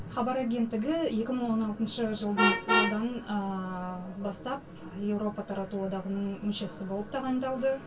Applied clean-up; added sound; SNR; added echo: none; Vehicle horn, car horn, honking; 5 dB; reverberation time 0.1 s.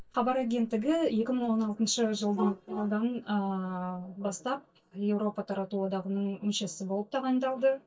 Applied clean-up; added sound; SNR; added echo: neural mask model DeepFilterNet 3.